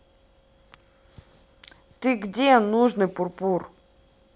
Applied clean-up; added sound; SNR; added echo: none; none; none; none.